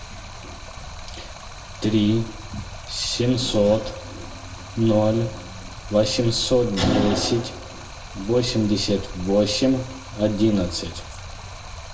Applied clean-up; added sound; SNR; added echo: none; Stream; 13 dB; reverberation time 0.2 s.